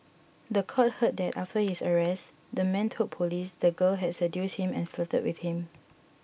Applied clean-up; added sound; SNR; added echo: none; none; none; none.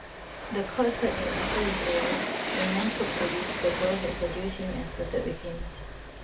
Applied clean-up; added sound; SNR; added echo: none; Train; 1 dB; reverberation time 0.2 s.